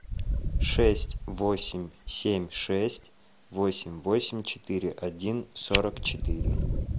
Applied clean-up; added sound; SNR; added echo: none; Fire; 1 dB; none.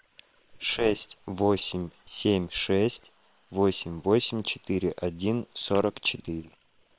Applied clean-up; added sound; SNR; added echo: neural separator model SepFormer WHAM!.